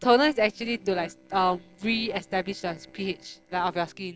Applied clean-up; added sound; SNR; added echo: neural separator model SepFormer DNS4.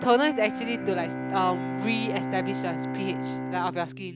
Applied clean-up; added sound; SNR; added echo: none; Bowed string instrument; 4 dB; none.